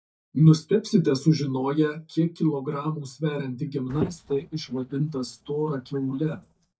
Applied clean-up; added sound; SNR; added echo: neural mask model DeepFilterNet 3.